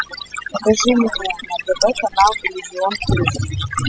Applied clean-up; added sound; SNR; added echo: classical method spectral subtraction.